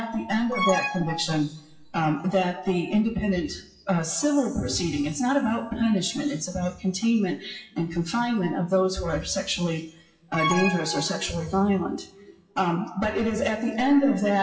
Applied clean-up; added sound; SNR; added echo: classical method WPE with log-MMSE.